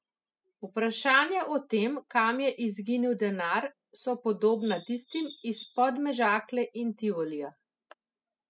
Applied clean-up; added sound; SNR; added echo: classical method spectral subtraction.